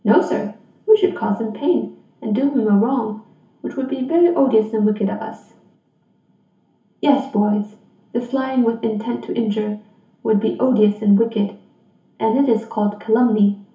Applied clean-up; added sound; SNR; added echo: none; none; none; reverberation time 0.3 s.